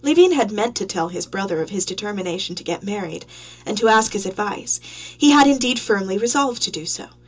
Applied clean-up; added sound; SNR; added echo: none; none; none; reverberation time 0.2 s.